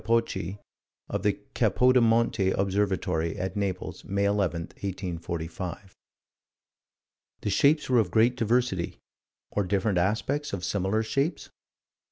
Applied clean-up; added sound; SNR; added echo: none; none; none; none.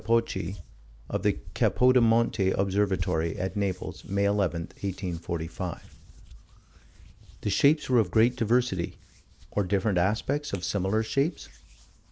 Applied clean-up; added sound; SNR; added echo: none; Hands; 17 dB; none.